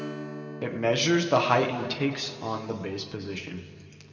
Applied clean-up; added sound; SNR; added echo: none; Strum; 14 dB; reverberation time 2.1 s.